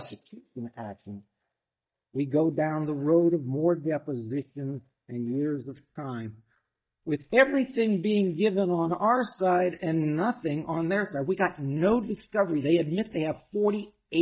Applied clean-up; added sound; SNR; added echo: neural mask model DeepFilterNet 3.